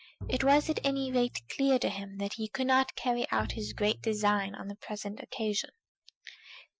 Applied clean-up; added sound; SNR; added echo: classical method Wiener filter.